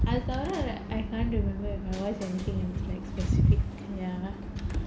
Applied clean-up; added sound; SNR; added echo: none; Gunshot, gunfire + Sliding door / Slam; 19 dB; none.